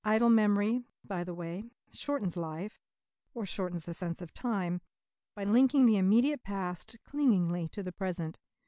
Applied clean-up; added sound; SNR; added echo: none; none; none; none.